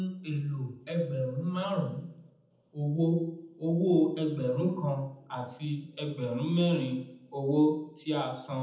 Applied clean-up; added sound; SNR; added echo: none; none; none; reverberation time 0.8 s.